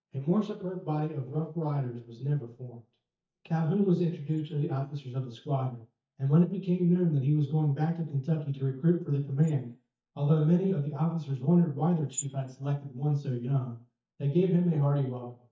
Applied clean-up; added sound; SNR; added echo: neural mask model DeepFilterNet 3.